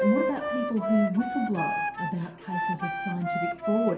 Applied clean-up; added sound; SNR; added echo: none; Wind instrument, woodwind instrument; 1 dB; reverberation time 0.7 s.